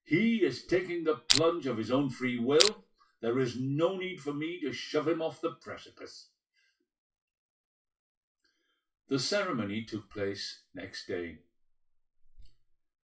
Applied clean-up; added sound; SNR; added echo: classical method WPE with log-MMSE.